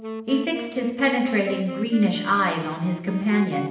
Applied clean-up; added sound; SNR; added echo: none; Wind instrument, woodwind instrument; 10 dB; reverberation time 0.8 s.